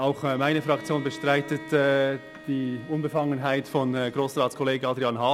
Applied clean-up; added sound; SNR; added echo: none; Bowed string instrument; 19 dB; none.